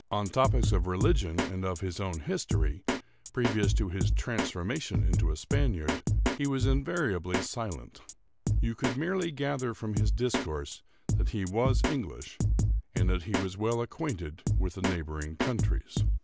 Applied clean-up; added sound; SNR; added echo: none; Drum kit; -2 dB; none.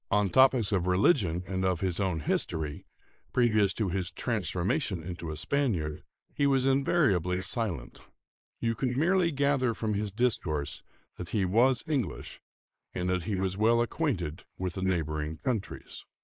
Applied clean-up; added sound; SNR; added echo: neural mask model Resemble Enhance denoiser.